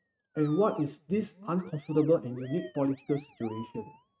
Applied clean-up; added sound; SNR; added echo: neural mask model RNNoise.